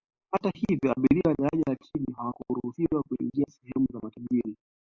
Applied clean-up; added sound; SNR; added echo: neural mask model Resemble Enhance denoiser.